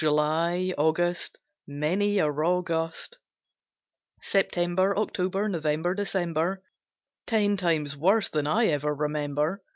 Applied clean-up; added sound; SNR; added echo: none; none; none; none.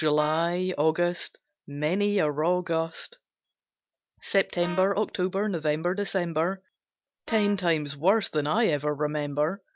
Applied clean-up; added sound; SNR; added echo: none; Brass instrument; 16 dB; none.